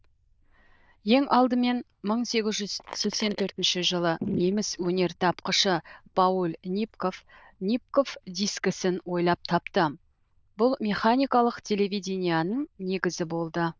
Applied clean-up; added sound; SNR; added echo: neural diffusion model UNIVERSE++.